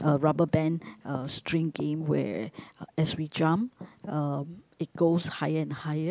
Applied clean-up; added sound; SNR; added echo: none; none; none; none.